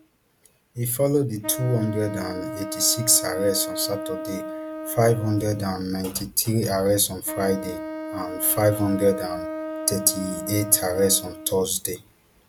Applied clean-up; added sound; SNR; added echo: none; Wind instrument, woodwind instrument; 9 dB; none.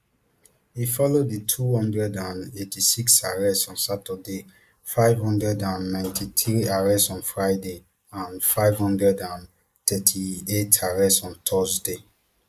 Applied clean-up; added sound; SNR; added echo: neural mask model Resemble Enhance denoiser.